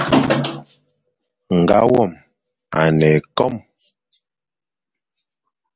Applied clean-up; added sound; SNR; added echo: none; none; none; none.